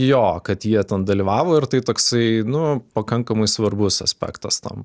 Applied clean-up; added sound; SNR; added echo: none; none; none; none.